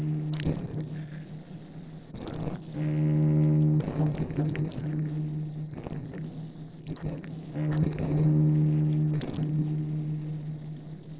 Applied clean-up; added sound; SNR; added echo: neural separator model SepFormer DNS4.